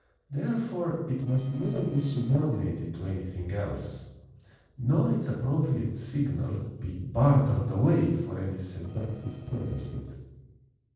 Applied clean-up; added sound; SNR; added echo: neural separator model SepFormer DNS4.